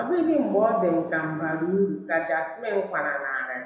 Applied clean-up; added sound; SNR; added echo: none; none; none; reverberation time 0.9 s.